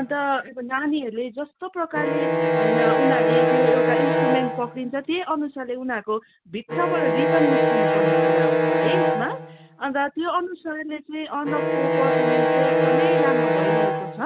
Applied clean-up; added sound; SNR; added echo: none; Bowed string instrument; -5 dB; none.